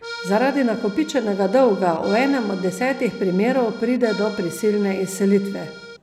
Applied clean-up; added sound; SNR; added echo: none; Accordion; 15 dB; none.